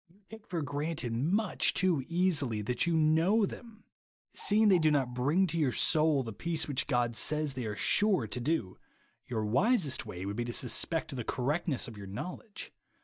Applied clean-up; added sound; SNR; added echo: neural mask model DeepFilterNet 3.